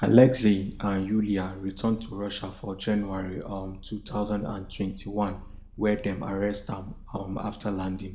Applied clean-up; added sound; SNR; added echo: none; Purr; 17 dB; reverberation time 0.5 s.